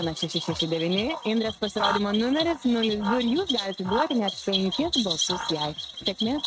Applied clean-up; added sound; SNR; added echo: neural mask model RNNoise.